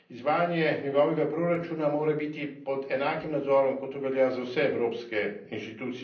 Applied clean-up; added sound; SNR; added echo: none; none; none; reverberation time 0.6 s.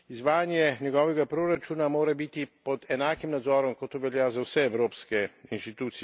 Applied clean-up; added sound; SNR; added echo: none; none; none; none.